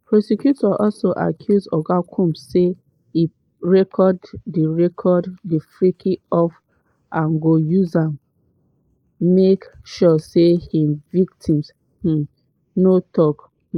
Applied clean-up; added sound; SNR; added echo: neural mask model Resemble Enhance denoiser.